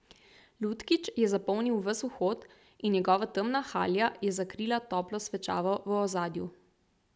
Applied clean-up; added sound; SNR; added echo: none; none; none; none.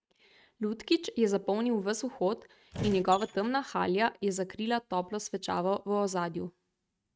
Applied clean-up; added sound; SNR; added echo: neural mask model RNNoise.